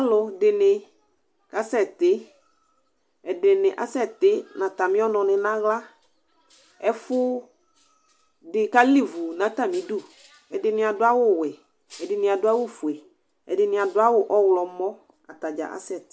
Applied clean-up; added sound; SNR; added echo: none; none; none; none.